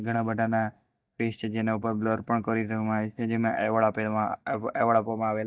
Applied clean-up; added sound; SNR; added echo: neural mask model DeepFilterNet 3.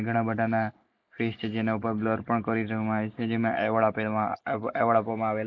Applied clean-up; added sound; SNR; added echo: neural mask model Resemble Enhance denoiser.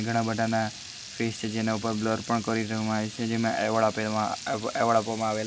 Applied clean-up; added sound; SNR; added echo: none; Water tap, faucet / Liquid; 14 dB; none.